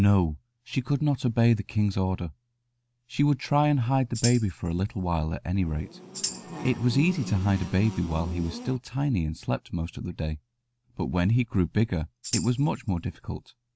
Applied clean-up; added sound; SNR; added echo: none; Buzz + Tambourine; 11 dB; none.